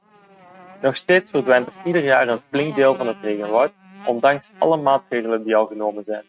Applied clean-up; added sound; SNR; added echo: neural mask model RNNoise.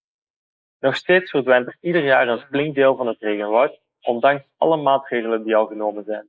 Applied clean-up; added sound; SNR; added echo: neural mask model Resemble Enhance denoiser.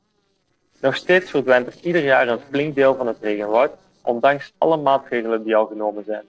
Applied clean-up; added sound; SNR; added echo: neural separator model SepFormer DNS4.